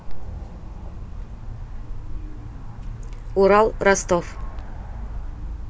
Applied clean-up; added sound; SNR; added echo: none; Cricket / Motor vehicle (road); 16 dB; none.